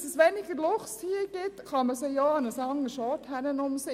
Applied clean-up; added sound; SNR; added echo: none; none; none; none.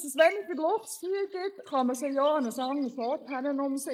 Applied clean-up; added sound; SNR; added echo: neural mask model Resemble Enhance denoiser.